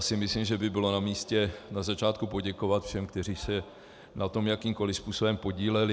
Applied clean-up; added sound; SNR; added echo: none; none; none; none.